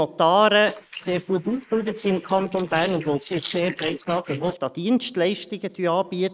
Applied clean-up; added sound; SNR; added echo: neural mask model Resemble Enhance denoiser.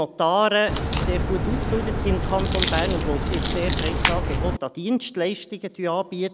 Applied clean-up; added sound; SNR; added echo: none; Crack; -2 dB; none.